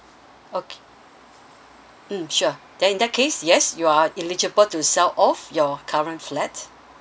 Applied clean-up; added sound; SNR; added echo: none; none; none; none.